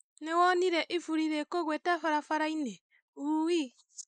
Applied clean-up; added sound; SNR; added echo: neural mask model Resemble Enhance denoiser.